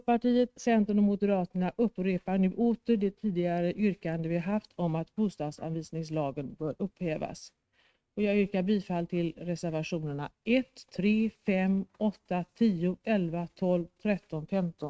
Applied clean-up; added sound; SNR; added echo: neural mask model RNNoise.